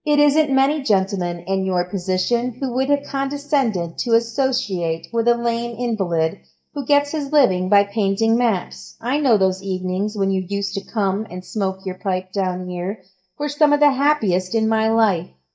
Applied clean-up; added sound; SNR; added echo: neural mask model DeepFilterNet 3.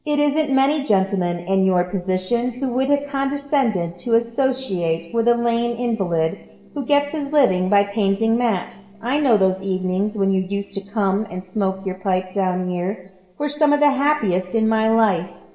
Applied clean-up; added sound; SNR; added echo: neural separator model SepFormer DNS4.